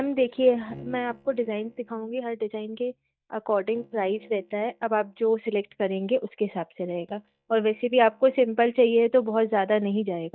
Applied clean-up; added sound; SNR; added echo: neural mask model DeepFilterNet 3.